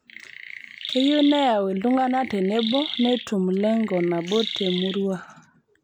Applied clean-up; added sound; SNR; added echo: none; Chirp, tweet; 10 dB; none.